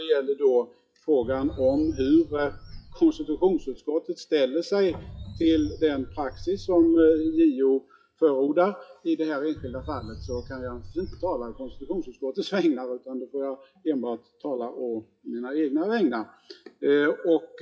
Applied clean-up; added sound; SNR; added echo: classical method WPE with log-MMSE.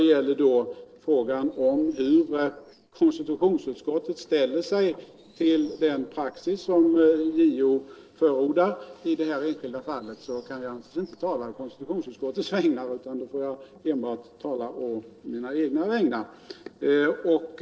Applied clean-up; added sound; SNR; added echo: neural separator model SepFormer DNS4.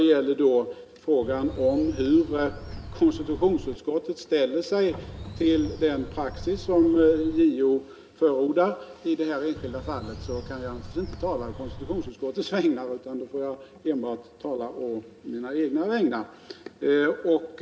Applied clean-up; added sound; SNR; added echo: none; Bird; 13 dB; reverberation time 0.3 s.